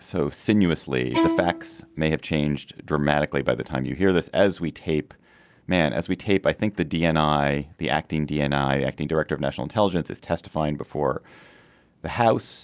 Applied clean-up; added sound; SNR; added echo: none; Bowed string instrument; 3 dB; none.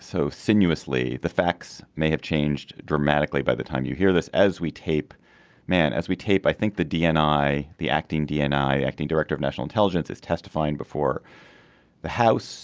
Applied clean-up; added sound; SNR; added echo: none; none; none; none.